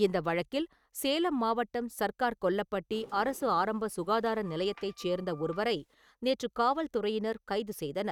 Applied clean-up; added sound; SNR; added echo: neural mask model RNNoise.